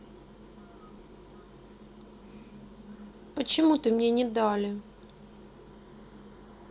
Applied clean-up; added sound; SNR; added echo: none; none; none; none.